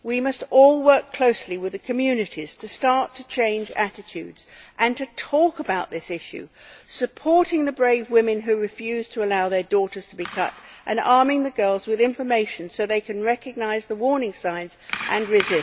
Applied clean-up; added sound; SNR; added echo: none; none; none; none.